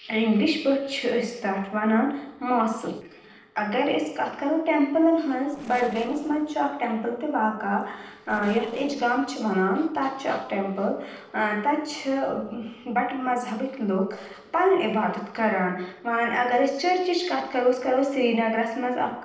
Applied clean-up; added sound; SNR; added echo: neural separator model SepFormer DNS4.